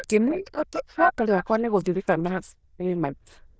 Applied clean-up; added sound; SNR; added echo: neural diffusion model UNIVERSE++.